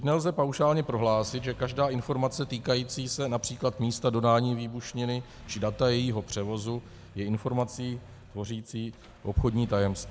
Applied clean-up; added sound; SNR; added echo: none; Engine starting; 20 dB; none.